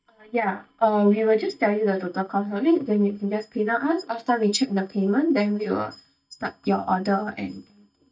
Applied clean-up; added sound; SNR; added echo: neural mask model DeepFilterNet 3.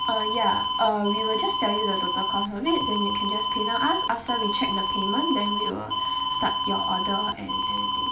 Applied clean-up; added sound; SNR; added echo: none; Alarm; -3 dB; reverberation time 0.3 s.